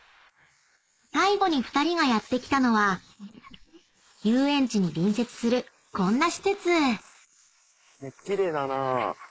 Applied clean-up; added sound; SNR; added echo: neural mask model Resemble Enhance denoiser.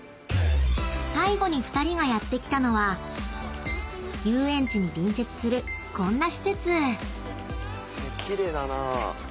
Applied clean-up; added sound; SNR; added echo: none; none; none; none.